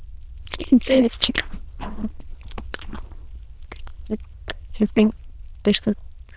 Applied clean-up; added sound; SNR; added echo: neural diffusion model UNIVERSE++.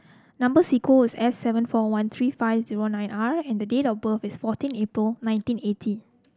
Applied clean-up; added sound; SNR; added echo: none; none; none; none.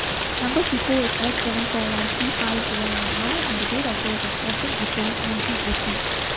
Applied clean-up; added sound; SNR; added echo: none; Rain; -3 dB; none.